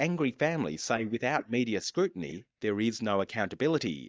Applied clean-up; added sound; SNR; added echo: neural mask model DeepFilterNet 3.